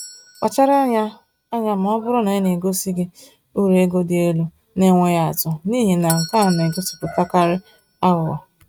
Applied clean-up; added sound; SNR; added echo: neural mask model RNNoise.